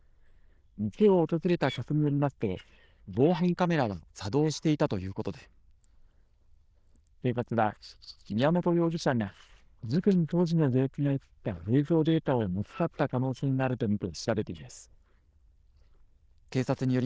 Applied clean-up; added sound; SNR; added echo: neural diffusion model UNIVERSE++.